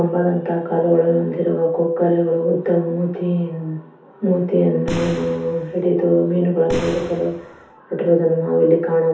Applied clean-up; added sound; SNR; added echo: none; Boom; 12 dB; reverberation time 0.5 s.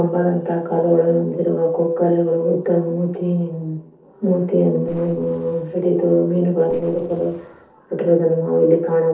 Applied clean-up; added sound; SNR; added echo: neural separator model SepFormer DNS4.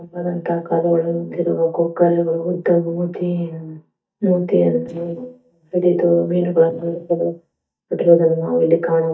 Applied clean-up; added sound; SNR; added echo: neural mask model DeepFilterNet 3.